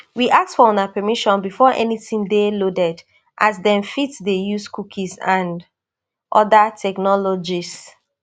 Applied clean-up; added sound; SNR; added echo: none; none; none; none.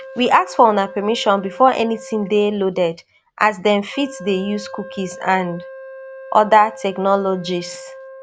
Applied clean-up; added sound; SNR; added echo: none; Wind instrument, woodwind instrument; 17 dB; none.